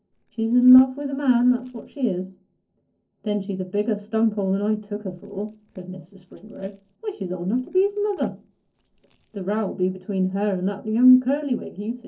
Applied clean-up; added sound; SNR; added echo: neural separator model SepFormer DNS4.